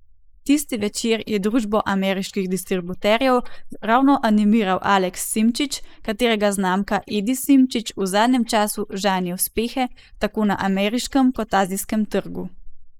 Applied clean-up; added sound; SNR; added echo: neural mask model Resemble Enhance denoiser.